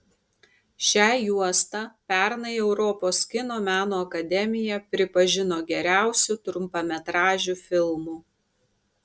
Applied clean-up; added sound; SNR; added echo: none; none; none; none.